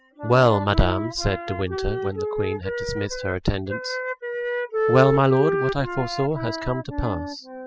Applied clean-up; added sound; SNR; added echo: classical method spectral subtraction.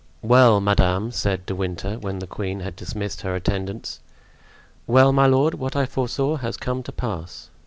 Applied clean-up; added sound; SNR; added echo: none; none; none; none.